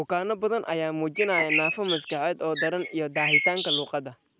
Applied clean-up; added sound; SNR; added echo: none; Bird; 0 dB; none.